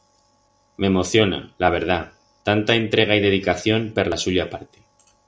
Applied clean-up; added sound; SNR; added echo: none; none; none; none.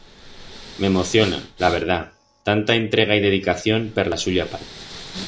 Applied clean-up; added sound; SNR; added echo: none; Respiratory sounds; 17 dB; none.